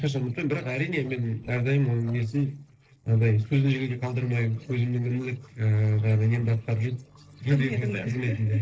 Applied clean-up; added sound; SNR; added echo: neural separator model SepFormer DNS4.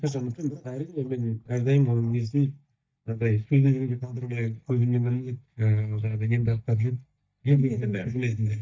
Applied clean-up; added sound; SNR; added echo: neural mask model DeepFilterNet 3.